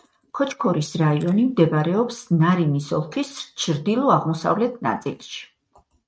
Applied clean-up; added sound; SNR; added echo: neural mask model RNNoise.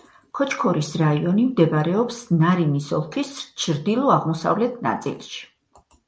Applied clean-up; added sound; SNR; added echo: none; none; none; none.